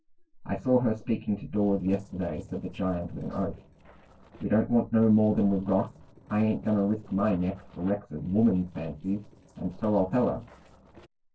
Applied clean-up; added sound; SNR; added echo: neural separator model SepFormer DNS4.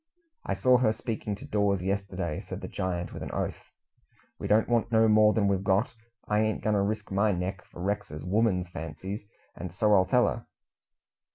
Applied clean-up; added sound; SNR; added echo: none; none; none; none.